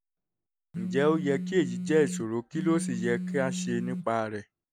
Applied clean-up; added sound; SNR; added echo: none; Telephone; 6 dB; none.